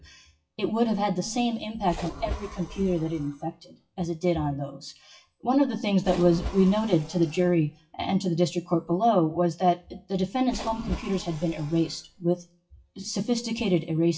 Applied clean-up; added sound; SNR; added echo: classical method WPE with log-MMSE.